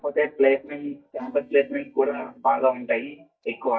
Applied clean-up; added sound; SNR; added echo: neural mask model DeepFilterNet 3.